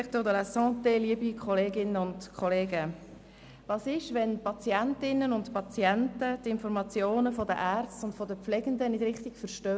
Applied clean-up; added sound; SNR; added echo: none; none; none; none.